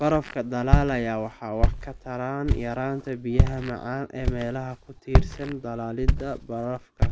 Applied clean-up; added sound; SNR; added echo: none; Walk, footsteps; -3 dB; none.